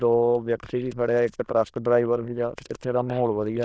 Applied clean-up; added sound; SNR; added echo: neural diffusion model UNIVERSE++.